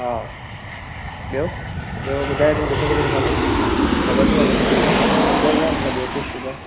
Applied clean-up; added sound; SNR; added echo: none; Aircraft; -5 dB; none.